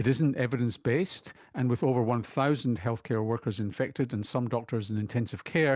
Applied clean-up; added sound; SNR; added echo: none; none; none; none.